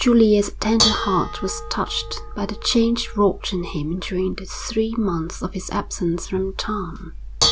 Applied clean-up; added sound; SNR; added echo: none; Dishes, pots, and pans / Bell; 6 dB; none.